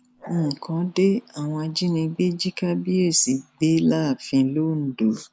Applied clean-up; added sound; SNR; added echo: none; Bark; 18 dB; none.